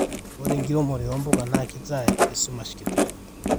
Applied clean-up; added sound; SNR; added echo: none; Writing; -2 dB; none.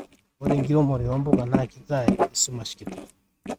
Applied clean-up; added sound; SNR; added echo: neural mask model RNNoise.